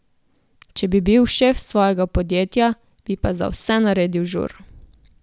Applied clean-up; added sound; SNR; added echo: none; none; none; none.